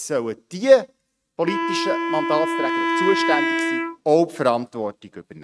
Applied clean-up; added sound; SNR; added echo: neural mask model RNNoise.